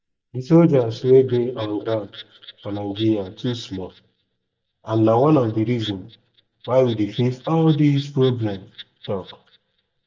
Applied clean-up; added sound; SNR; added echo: neural mask model DeepFilterNet 3.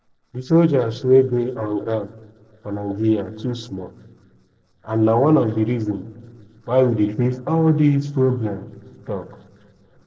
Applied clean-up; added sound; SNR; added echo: neural separator model SepFormer DNS4.